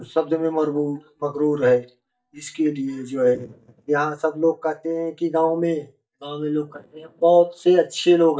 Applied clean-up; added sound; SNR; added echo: neural mask model DeepFilterNet 3.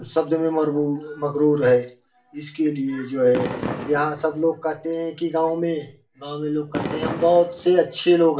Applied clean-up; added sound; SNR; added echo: none; Fireworks; 9 dB; reverberation time 0.3 s.